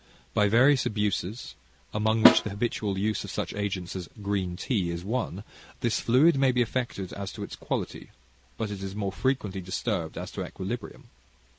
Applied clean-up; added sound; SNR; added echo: none; Snare drum; -2 dB; none.